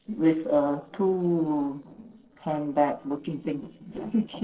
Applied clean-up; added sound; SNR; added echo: neural separator model SepFormer DNS4.